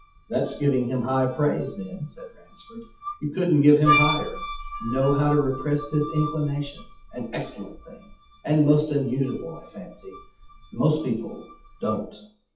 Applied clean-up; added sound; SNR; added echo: classical method WPE with log-MMSE.